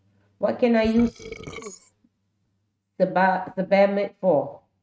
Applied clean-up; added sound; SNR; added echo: neural mask model RNNoise.